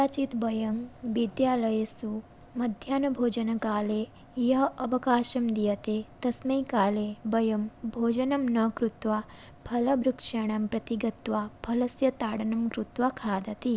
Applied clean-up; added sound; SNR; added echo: none; none; none; none.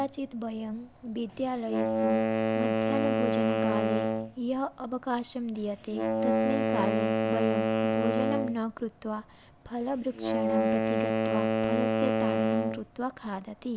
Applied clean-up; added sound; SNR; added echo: none; Wind instrument, woodwind instrument; -5 dB; none.